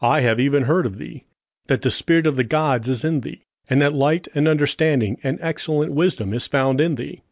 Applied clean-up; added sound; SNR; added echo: none; none; none; none.